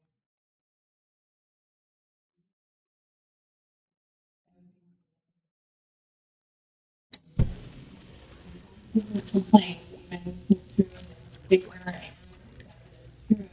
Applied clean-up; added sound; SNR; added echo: neural mask model DeepFilterNet 3.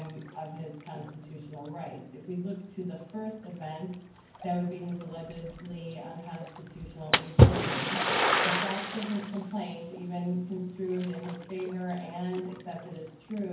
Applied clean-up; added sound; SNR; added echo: none; Splash, splatter; -4 dB; reverberation time 0.9 s.